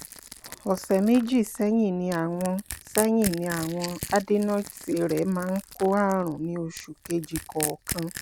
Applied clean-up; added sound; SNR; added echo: none; Crushing; 13 dB; none.